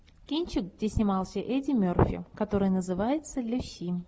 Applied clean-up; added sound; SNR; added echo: none; none; none; none.